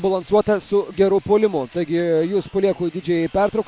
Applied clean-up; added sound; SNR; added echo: none; none; none; none.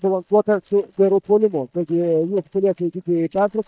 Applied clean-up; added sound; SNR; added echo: neural mask model DeepFilterNet 3.